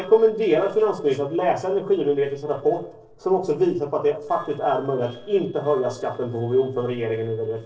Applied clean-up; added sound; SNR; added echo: neural separator model SepFormer DNS4.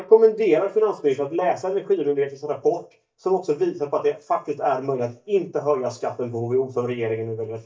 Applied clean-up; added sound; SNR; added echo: neural mask model DeepFilterNet 3.